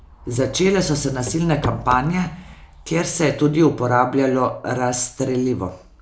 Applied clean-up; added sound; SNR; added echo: none; Walk, footsteps / Run / Wood; 11 dB; none.